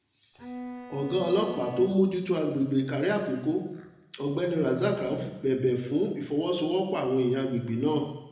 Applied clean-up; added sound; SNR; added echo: none; Bowed string instrument; 12 dB; reverberation time 0.8 s.